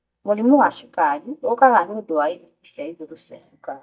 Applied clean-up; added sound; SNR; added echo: neural mask model DeepFilterNet 3.